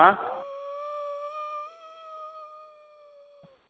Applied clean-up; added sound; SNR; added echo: none; Breathing; 9 dB; none.